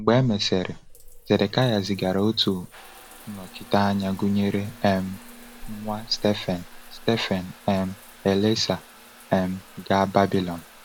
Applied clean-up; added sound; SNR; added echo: none; Trickle, dribble / Bathtub (filling or washing) / Water tap, faucet; 19 dB; none.